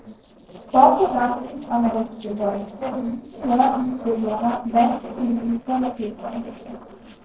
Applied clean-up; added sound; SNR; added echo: neural separator model SepFormer DNS4.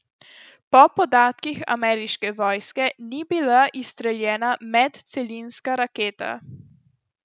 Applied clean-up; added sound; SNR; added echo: none; none; none; none.